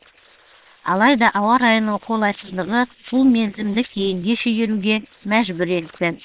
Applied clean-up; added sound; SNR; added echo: neural separator model SepFormer WHAM!.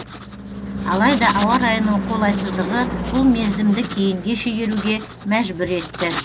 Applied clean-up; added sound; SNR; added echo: none; Writing + Car passing by / Engine / Truck; 6 dB; none.